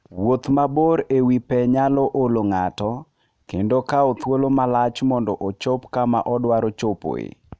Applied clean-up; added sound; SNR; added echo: none; none; none; none.